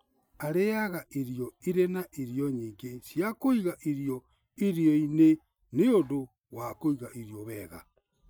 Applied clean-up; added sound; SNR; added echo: none; none; none; none.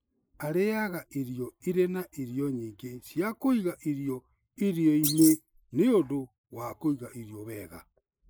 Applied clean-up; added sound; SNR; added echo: neural mask model Resemble Enhance denoiser.